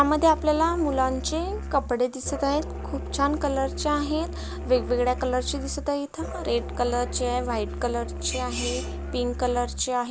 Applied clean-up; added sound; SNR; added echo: none; Musical instrument; 7 dB; none.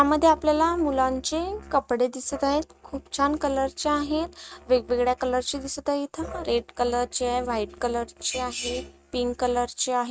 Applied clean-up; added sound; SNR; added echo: neural mask model RNNoise.